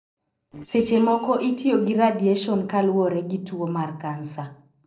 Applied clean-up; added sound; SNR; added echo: neural separator model SepFormer DNS4.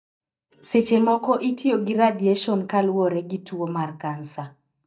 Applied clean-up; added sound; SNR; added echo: neural mask model DeepFilterNet 3.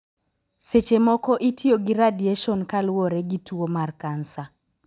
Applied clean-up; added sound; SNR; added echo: none; none; none; none.